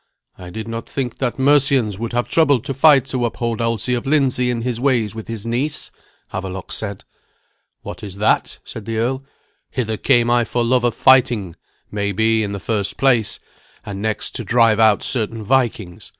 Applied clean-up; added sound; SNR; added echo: none; none; none; none.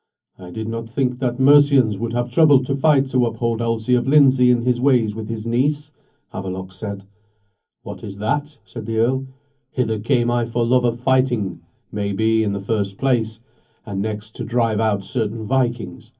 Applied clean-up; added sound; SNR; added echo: none; none; none; reverberation time 0.3 s.